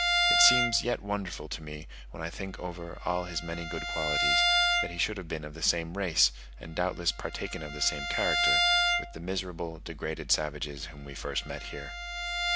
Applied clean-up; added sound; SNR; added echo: none; Bowed string instrument; -1 dB; none.